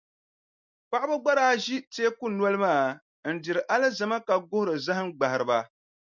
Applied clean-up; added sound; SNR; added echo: none; none; none; none.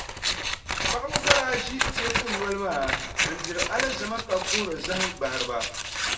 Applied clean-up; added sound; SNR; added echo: none; Scissors; -2 dB; reverberation time 0.7 s.